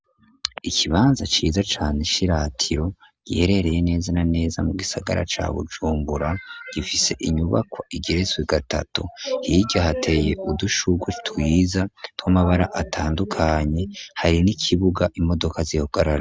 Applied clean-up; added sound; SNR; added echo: none; none; none; none.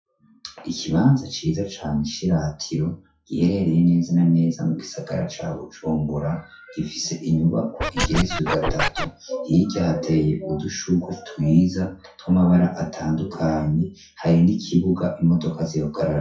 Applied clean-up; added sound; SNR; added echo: classical method WPE with log-MMSE.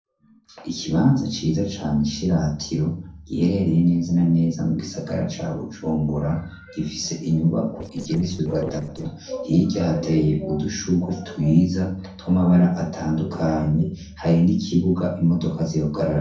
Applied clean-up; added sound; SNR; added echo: neural separator model SepFormer DNS4.